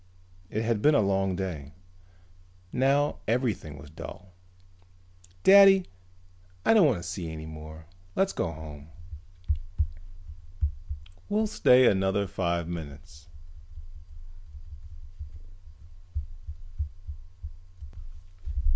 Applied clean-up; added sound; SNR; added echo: none; none; none; none.